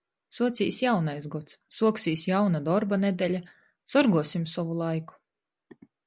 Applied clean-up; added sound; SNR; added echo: none; none; none; none.